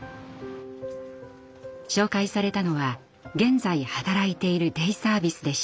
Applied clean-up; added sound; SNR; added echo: none; none; none; none.